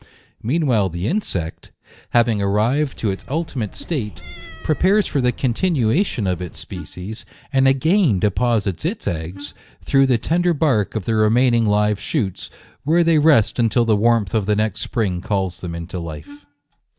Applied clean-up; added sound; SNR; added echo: none; Wind instrument, woodwind instrument + Cat; 17 dB; none.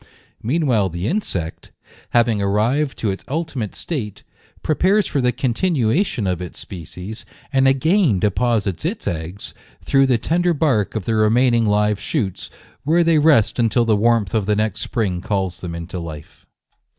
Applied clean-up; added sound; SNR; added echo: none; none; none; none.